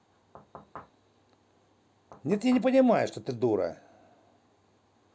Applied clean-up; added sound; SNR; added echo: none; Knock / Wood; 18 dB; none.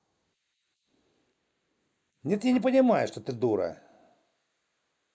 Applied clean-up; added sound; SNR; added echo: neural mask model Resemble Enhance denoiser.